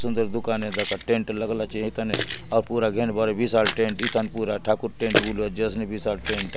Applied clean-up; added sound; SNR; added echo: none; Keys jangling; 7 dB; none.